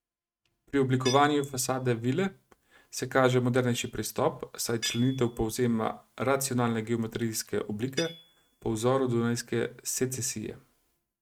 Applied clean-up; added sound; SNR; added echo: neural mask model RNNoise.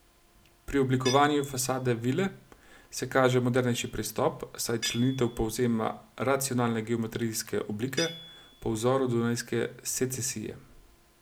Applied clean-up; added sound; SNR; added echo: none; Tools; 16 dB; none.